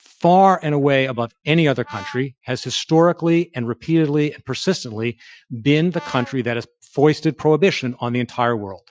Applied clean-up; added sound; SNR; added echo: classical method Wiener filter.